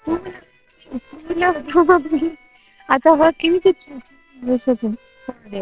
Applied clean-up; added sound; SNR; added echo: neural separator model SepFormer WHAMR!.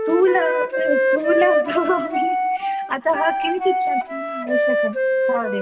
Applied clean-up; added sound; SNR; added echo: none; Wind instrument, woodwind instrument; -2 dB; reverberation time 1.2 s.